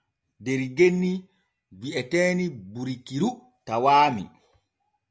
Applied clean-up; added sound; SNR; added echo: none; none; none; none.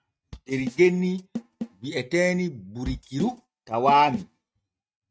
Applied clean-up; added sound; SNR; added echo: neural mask model RNNoise.